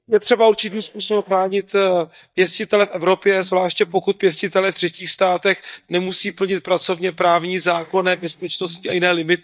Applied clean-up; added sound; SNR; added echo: neural mask model DeepFilterNet 3.